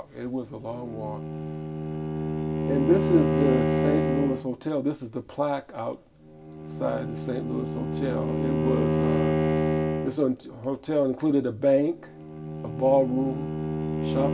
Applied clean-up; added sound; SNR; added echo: none; Bowed string instrument; 0 dB; reverberation time 0.2 s.